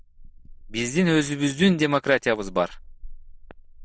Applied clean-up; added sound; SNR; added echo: neural mask model Resemble Enhance denoiser.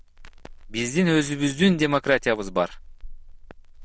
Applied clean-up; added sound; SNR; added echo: none; Crackle; 17 dB; none.